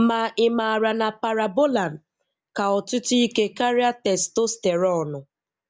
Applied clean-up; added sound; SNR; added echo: none; none; none; none.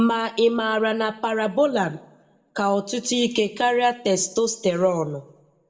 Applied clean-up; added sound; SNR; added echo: none; none; none; reverberation time 0.5 s.